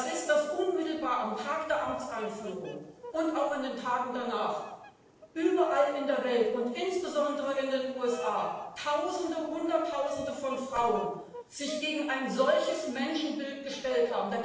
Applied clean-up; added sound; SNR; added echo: none; Bird vocalization, bird call, bird song; 14 dB; reverberation time 0.7 s.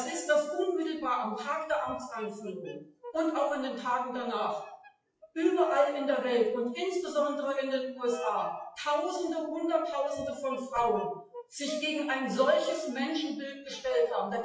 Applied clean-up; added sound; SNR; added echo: classical method WPE with log-MMSE.